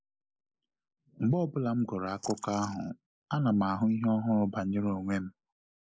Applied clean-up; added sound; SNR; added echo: neural mask model Resemble Enhance denoiser.